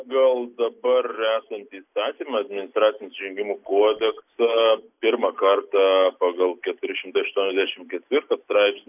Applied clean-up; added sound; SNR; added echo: neural mask model Resemble Enhance denoiser.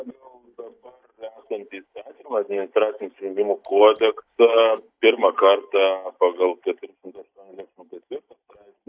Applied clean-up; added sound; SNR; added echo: neural mask model DeepFilterNet 3.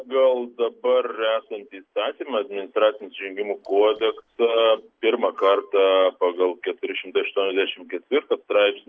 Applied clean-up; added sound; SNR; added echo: neural separator model SepFormer DNS4.